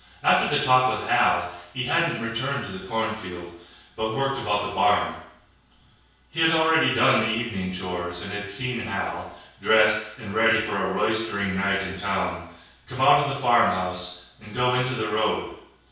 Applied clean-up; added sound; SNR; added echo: none; none; none; reverberation time 0.6 s.